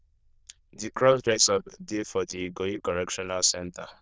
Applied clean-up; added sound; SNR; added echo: neural diffusion model UNIVERSE++.